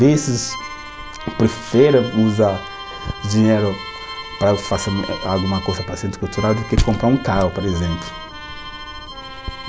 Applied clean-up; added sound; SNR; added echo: none; Bowed string instrument + Trumpet; 13 dB; none.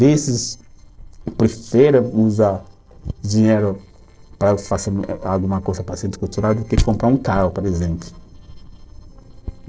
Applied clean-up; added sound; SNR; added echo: neural separator model SepFormer DNS4.